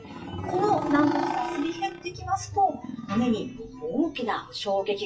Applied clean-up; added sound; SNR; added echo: classical method WPE with log-MMSE.